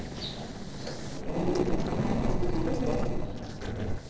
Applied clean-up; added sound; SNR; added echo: neural separator model SepFormer DNS4.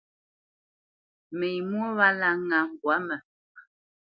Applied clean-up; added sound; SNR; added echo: none; none; none; none.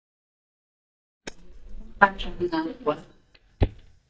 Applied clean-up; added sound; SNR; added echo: neural mask model DeepFilterNet 3.